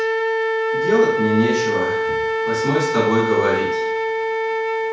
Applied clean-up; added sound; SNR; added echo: none; Wind instrument, woodwind instrument; -2 dB; reverberation time 0.5 s.